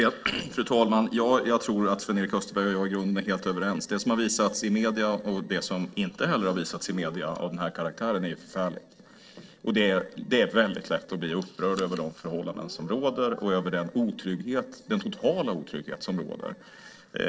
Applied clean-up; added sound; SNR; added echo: neural separator model SepFormer DNS4.